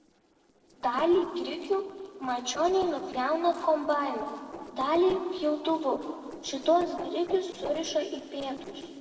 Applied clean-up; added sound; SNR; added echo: neural separator model SepFormer DNS4.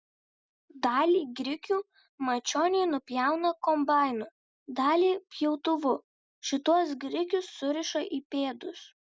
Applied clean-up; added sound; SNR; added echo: none; none; none; none.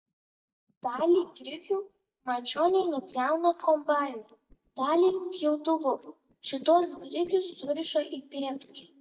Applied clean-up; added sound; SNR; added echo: neural mask model DeepFilterNet 3.